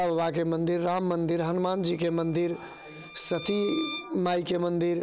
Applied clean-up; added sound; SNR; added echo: none; Bowed string instrument; 16 dB; none.